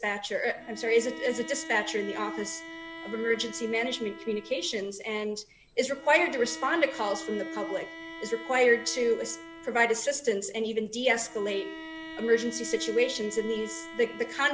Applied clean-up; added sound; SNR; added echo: none; Bowed string instrument; 13 dB; none.